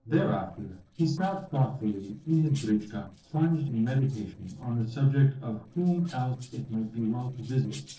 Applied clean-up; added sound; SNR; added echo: neural separator model SepFormer DNS4.